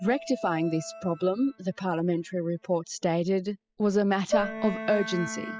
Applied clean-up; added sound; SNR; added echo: classical method spectral subtraction.